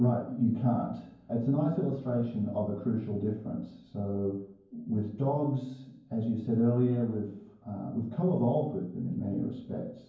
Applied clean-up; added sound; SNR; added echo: none; none; none; reverberation time 0.9 s.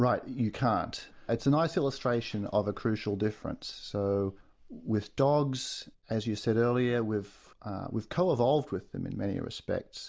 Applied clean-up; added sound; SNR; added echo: none; none; none; none.